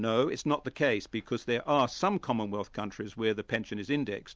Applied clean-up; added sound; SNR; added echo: none; none; none; none.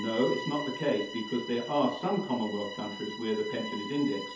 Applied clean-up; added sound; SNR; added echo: none; Bowed string instrument; 10 dB; reverberation time 0.5 s.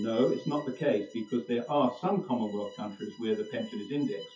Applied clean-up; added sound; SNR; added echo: classical method WPE with log-MMSE.